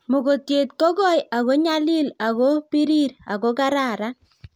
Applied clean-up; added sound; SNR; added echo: none; none; none; none.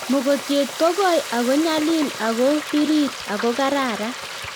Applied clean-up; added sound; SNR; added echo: none; Frying (food); 10 dB; none.